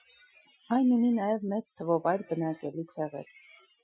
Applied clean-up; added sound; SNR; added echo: classical method Wiener filter.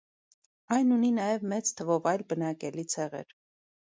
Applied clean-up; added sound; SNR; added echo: none; none; none; none.